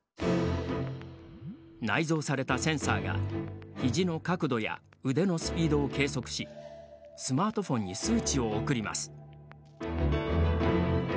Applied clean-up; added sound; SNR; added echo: none; none; none; none.